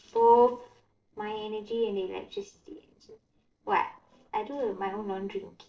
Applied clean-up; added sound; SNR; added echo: neural separator model SepFormer DNS4.